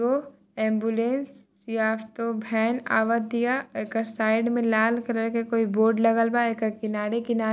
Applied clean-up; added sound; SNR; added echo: none; none; none; none.